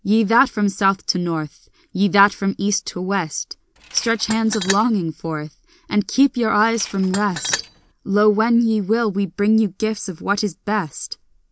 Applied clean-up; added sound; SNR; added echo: none; Tools; 11 dB; none.